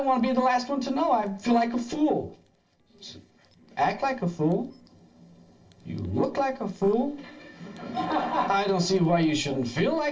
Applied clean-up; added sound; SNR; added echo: neural separator model SepFormer DNS4.